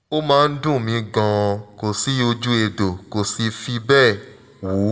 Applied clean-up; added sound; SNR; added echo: none; none; none; reverberation time 1.0 s.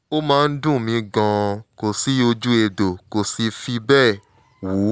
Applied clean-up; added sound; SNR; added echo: none; none; none; none.